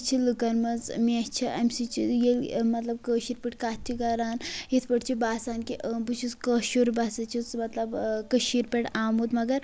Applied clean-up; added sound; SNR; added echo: none; none; none; none.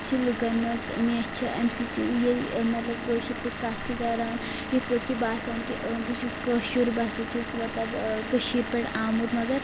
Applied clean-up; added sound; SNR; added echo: none; Engine / Vehicle; 6 dB; none.